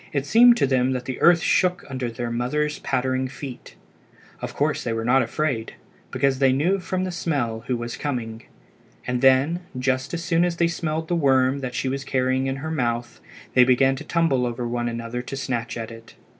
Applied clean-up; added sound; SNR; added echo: none; none; none; none.